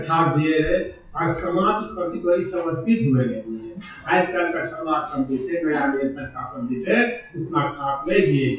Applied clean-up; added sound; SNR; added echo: classical method WPE with log-MMSE.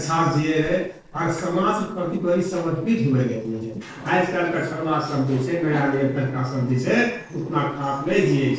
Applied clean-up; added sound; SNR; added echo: neural separator model SepFormer DNS4.